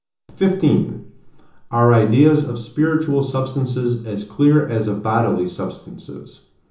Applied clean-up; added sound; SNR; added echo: none; none; none; reverberation time 1.2 s.